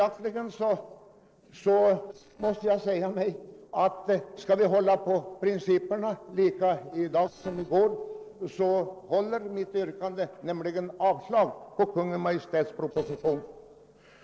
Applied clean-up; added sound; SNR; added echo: neural separator model SepFormer DNS4.